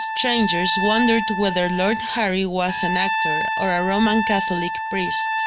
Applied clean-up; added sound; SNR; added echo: none; Trumpet; 2 dB; none.